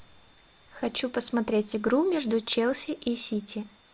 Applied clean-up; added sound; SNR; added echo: none; none; none; none.